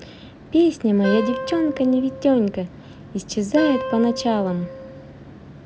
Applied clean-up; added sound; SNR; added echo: none; Wind instrument, woodwind instrument; 10 dB; none.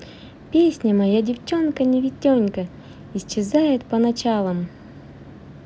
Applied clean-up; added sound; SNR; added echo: none; none; none; none.